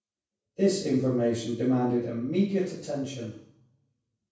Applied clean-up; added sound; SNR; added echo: none; none; none; reverberation time 0.7 s.